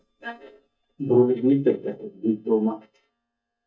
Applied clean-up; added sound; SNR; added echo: neural mask model DeepFilterNet 3.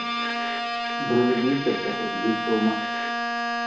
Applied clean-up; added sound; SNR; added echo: none; Bowed string instrument; 1 dB; reverberation time 0.7 s.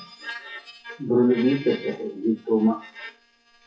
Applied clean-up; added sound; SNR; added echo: classical method WPE with log-MMSE.